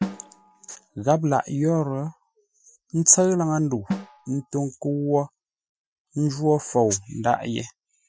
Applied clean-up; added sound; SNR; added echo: classical method Wiener filter.